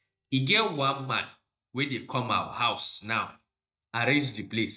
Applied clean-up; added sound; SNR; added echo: neural mask model DeepFilterNet 3.